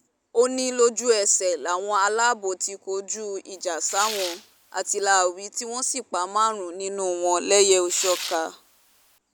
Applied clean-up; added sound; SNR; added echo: none; Tearing; 12 dB; none.